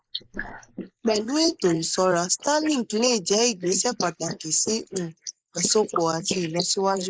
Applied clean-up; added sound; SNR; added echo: neural mask model Resemble Enhance denoiser.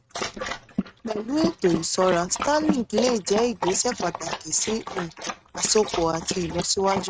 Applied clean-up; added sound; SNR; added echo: neural mask model RNNoise.